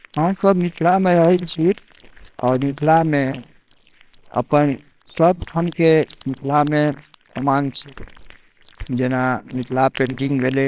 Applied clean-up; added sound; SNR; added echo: neural separator model SepFormer WHAMR!.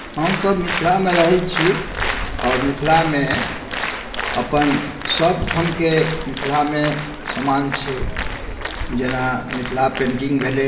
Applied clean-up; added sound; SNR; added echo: none; Applause; 7 dB; reverberation time 0.8 s.